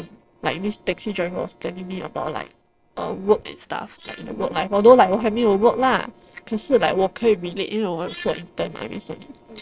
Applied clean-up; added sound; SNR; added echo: neural separator model SepFormer DNS4.